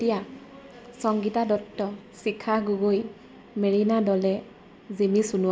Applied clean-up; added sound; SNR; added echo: none; none; none; none.